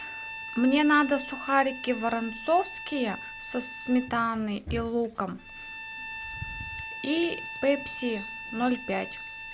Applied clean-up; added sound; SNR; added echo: none; Bowed string instrument; 16 dB; none.